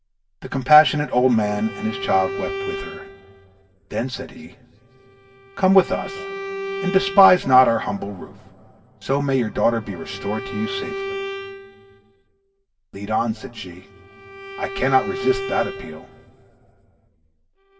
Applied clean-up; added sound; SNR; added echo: none; Bowed string instrument; 11 dB; reverberation time 2.7 s.